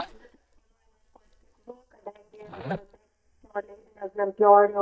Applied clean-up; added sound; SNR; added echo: neural mask model DeepFilterNet 3.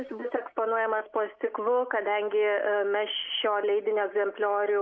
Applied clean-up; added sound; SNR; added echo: none; none; none; none.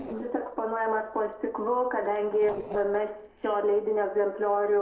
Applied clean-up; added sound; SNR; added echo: neural separator model SepFormer DNS4.